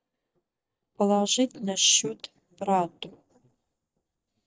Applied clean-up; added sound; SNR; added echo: neural mask model DeepFilterNet 3.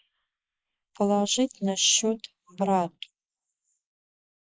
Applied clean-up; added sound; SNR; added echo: neural mask model Resemble Enhance denoiser.